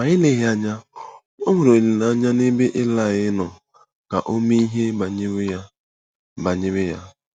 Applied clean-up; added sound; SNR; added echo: none; none; none; none.